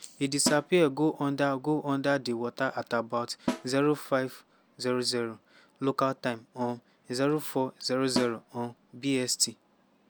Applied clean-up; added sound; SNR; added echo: none; Snare drum; 9 dB; none.